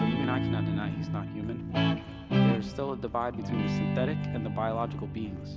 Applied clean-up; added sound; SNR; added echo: none; Guitar; -5 dB; none.